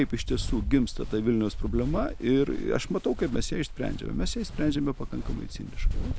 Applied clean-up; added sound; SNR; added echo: none; Walk, footsteps; 3 dB; none.